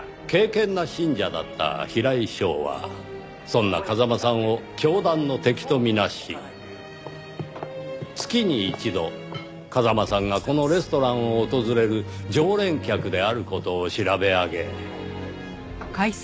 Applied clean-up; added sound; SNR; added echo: none; none; none; none.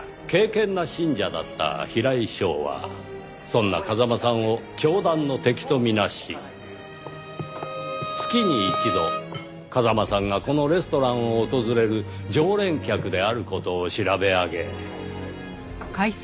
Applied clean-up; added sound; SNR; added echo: none; Bowed string instrument; 7 dB; none.